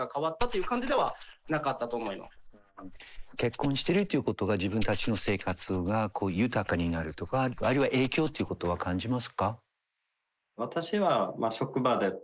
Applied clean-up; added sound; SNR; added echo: neural mask model Resemble Enhance denoiser.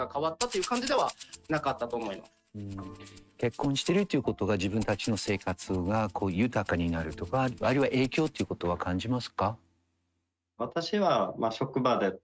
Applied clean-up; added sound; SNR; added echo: neural mask model RNNoise.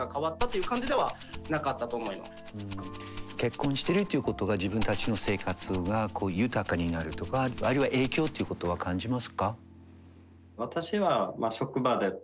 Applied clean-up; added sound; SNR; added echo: none; Rattle (instrument); 8 dB; none.